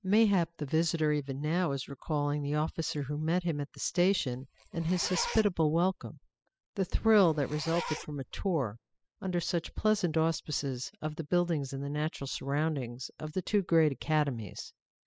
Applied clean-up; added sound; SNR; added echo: classical method spectral subtraction.